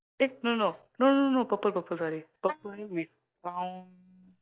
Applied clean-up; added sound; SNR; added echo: neural mask model DeepFilterNet 3.